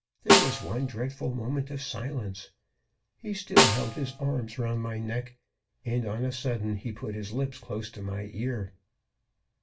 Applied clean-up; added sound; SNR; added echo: none; Snare drum; -3 dB; reverberation time 0.2 s.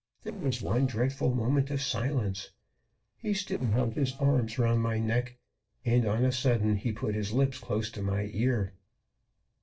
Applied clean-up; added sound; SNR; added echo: neural separator model SepFormer DNS4.